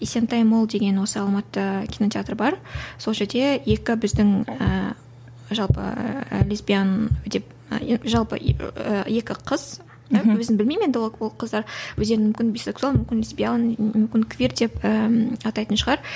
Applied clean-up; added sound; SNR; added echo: none; none; none; none.